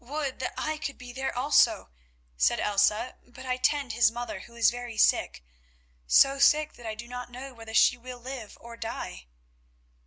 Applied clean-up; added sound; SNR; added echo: none; none; none; none.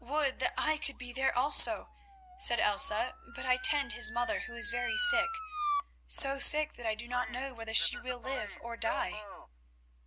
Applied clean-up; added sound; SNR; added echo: none; Motor vehicle (road) / Siren; 11 dB; none.